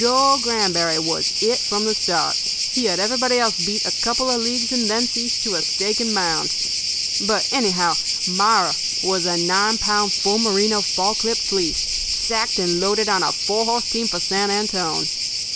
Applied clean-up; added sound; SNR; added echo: none; Cricket; 0 dB; none.